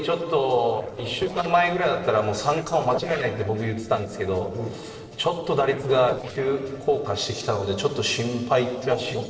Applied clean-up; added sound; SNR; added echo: neural separator model SepFormer DNS4.